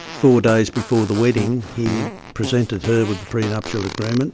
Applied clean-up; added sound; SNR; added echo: none; Fart; 12 dB; none.